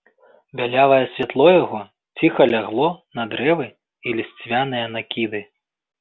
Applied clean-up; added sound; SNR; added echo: none; none; none; none.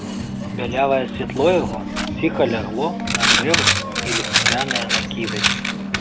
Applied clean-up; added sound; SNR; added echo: none; Coin (dropping); -2 dB; none.